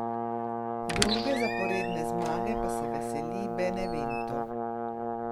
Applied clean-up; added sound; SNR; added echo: none; Brass instrument + Squeak; -5 dB; none.